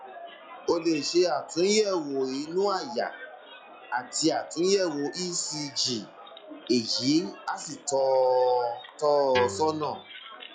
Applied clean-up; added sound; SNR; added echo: classical method log-MMSE.